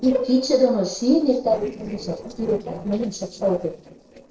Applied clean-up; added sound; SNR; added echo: neural separator model SepFormer DNS4.